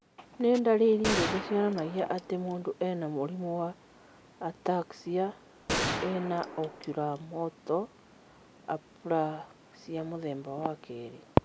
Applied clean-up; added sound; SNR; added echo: none; Gunshot, gunfire; 4 dB; none.